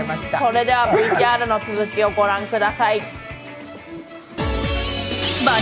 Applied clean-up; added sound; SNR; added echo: none; Musical instrument; 18 dB; none.